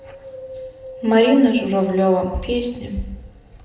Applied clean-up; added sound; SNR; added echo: none; Wind; 18 dB; reverberation time 0.9 s.